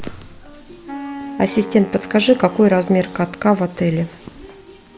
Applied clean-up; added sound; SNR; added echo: none; Wind instrument, woodwind instrument; 14 dB; none.